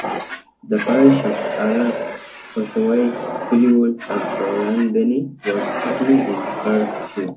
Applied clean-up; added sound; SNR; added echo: none; Fire; 7 dB; reverberation time 0.3 s.